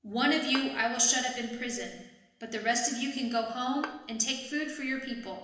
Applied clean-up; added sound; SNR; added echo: none; Bowed string instrument; 16 dB; reverberation time 1.0 s.